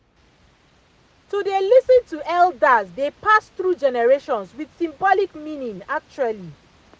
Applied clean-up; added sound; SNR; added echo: none; none; none; none.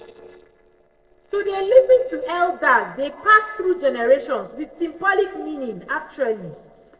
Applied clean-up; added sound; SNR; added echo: neural separator model SepFormer DNS4.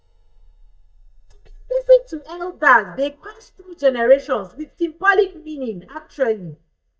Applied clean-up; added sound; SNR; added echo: neural mask model DeepFilterNet 3.